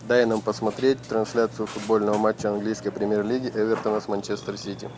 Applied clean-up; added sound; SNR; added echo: none; Burping, eructation; 15 dB; none.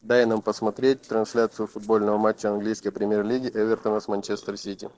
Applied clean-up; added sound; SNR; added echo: neural separator model SepFormer DNS4.